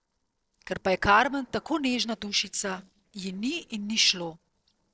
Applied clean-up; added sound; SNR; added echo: neural separator model SepFormer DNS4.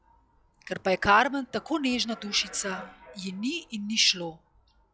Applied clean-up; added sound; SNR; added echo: classical method log-MMSE.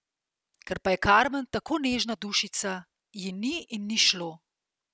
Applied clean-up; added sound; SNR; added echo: none; none; none; none.